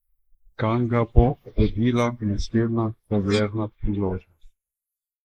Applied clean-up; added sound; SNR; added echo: neural mask model Resemble Enhance denoiser.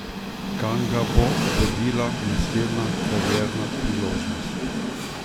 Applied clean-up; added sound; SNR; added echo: none; Train; 0 dB; none.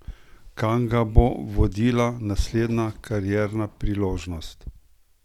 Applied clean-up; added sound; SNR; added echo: none; none; none; none.